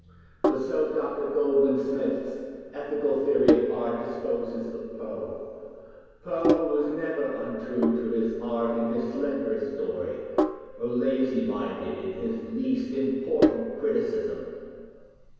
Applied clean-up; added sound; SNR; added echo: none; Sink (filling or washing); 5 dB; reverberation time 2.2 s.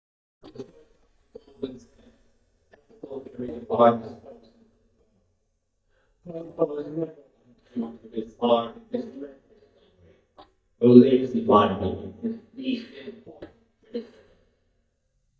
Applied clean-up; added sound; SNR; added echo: neural mask model DeepFilterNet 3.